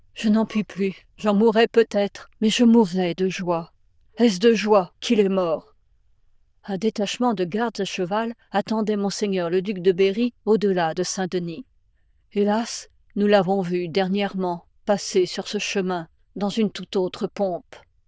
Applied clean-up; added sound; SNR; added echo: neural diffusion model UNIVERSE++.